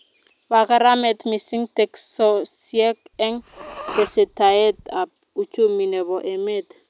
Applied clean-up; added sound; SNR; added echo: none; Respiratory sounds; 14 dB; none.